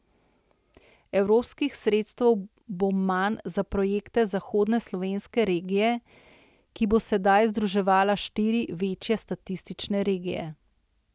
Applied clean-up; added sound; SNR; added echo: none; none; none; none.